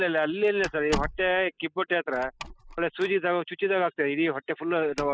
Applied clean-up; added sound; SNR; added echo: classical method spectral subtraction.